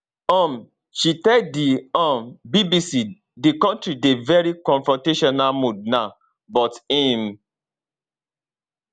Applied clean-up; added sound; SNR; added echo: none; none; none; none.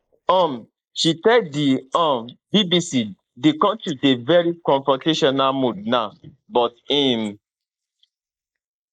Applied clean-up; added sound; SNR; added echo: neural mask model Resemble Enhance denoiser.